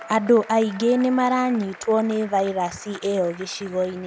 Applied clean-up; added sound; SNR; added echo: none; Applause / Crowd / Cheering; 19 dB; none.